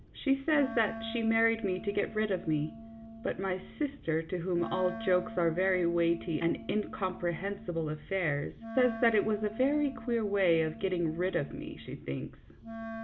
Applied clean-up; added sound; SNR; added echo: none; Wind instrument, woodwind instrument; 13 dB; none.